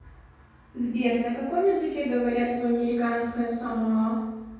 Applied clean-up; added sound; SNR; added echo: none; none; none; reverberation time 1.3 s.